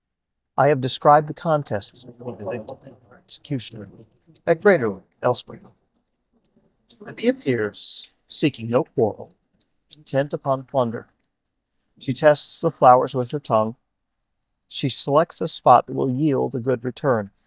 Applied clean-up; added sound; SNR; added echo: neural mask model DeepFilterNet 3.